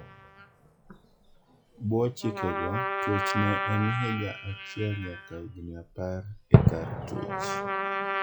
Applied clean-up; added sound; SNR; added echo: classical method log-MMSE.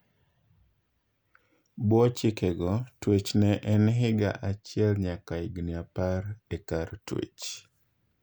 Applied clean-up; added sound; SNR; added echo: none; none; none; none.